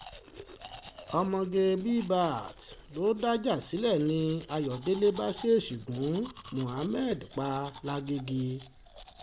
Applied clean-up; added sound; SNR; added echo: none; Domestic sounds, home sounds; 18 dB; none.